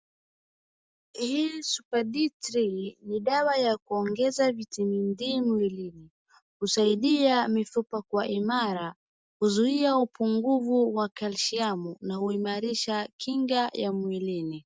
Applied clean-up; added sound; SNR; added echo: none; none; none; none.